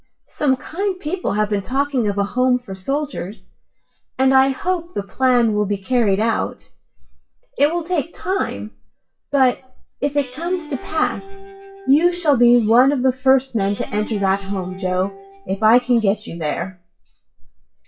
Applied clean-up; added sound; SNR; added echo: classical method WPE with log-MMSE.